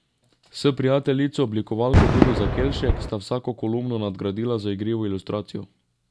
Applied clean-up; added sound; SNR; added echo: none; Fireworks; 1 dB; none.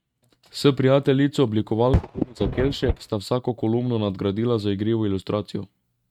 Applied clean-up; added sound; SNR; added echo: neural mask model RNNoise.